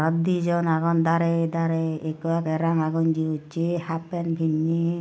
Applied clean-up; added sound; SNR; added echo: none; none; none; none.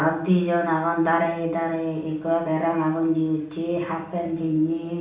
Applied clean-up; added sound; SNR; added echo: none; none; none; reverberation time 0.5 s.